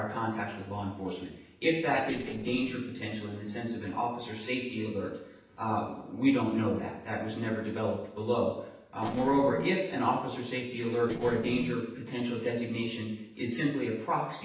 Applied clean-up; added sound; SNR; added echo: neural separator model SepFormer DNS4.